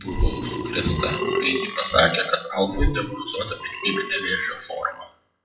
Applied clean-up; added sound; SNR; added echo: classical method WPE with log-MMSE.